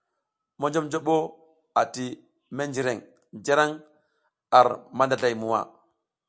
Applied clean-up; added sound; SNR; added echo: none; none; none; none.